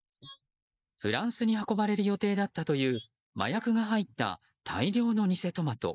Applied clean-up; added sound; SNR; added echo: neural mask model Resemble Enhance denoiser.